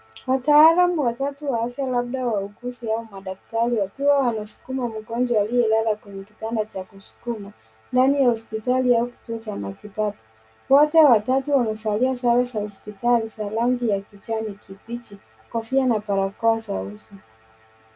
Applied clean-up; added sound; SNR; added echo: none; none; none; none.